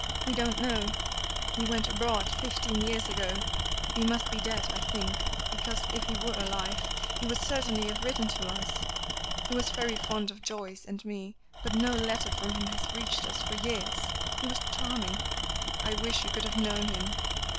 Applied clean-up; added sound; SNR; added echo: none; Tools; -2 dB; none.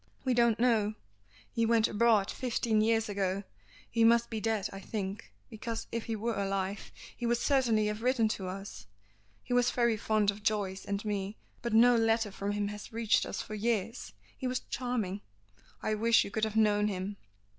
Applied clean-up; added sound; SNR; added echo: none; none; none; none.